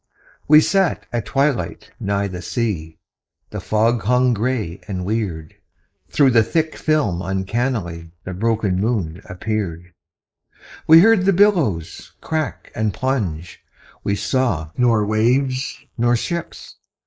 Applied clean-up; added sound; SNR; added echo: neural mask model Resemble Enhance denoiser.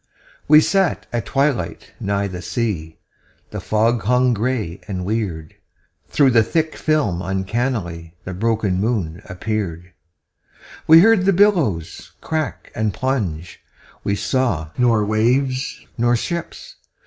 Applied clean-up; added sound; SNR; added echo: none; none; none; none.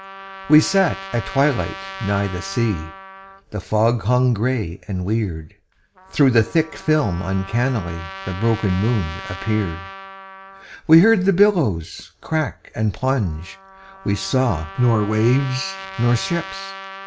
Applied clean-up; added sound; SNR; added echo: none; Trumpet; 16 dB; none.